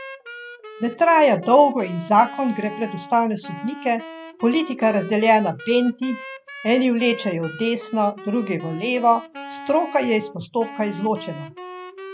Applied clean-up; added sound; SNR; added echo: none; Wind instrument, woodwind instrument; 16 dB; none.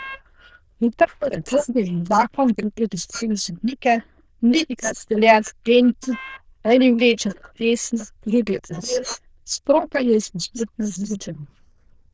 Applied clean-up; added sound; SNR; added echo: neural diffusion model UNIVERSE++.